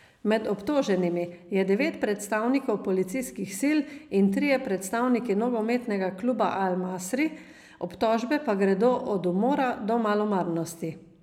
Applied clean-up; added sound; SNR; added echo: none; none; none; none.